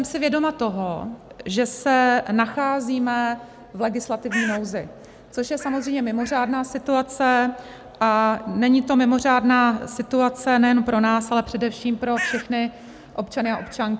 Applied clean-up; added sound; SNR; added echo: none; Bird; 18 dB; none.